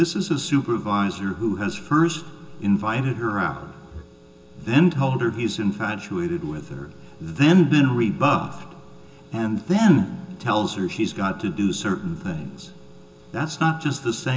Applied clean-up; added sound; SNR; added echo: none; none; none; reverberation time 0.2 s.